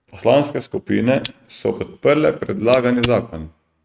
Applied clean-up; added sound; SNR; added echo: neural mask model RNNoise.